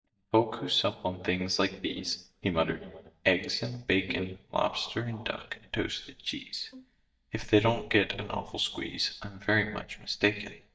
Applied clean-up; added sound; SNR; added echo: neural mask model DeepFilterNet 3.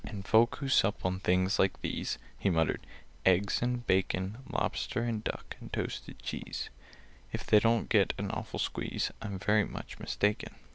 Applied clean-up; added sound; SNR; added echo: none; none; none; none.